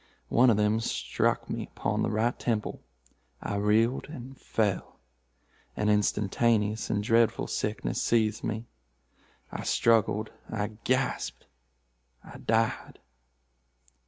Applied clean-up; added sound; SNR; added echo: none; none; none; none.